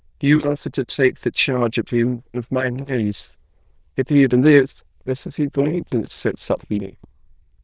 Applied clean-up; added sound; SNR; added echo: neural diffusion model UNIVERSE++.